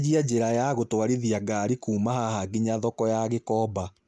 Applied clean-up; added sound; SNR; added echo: none; none; none; none.